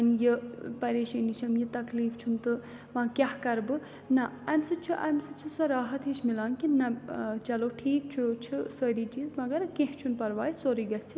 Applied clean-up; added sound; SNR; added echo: none; none; none; none.